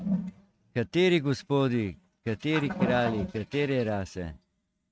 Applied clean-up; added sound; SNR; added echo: neural mask model RNNoise.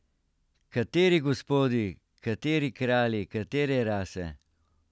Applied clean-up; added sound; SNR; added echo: none; none; none; none.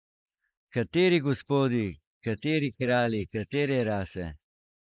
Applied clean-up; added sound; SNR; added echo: neural mask model Resemble Enhance denoiser.